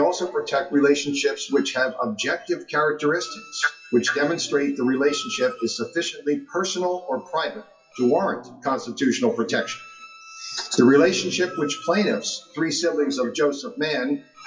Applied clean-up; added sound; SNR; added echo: classical method WPE with log-MMSE.